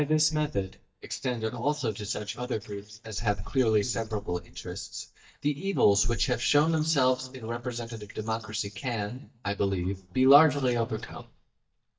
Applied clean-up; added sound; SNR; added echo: neural mask model DeepFilterNet 3.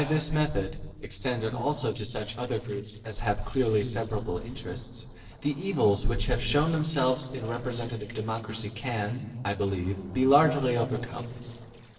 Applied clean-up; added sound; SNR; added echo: neural separator model SepFormer DNS4.